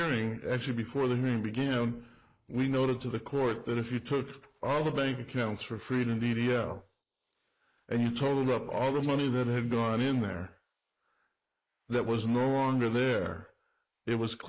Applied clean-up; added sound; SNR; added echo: neural mask model Resemble Enhance denoiser.